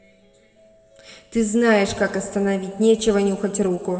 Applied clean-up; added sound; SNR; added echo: none; none; none; reverberation time 2.3 s.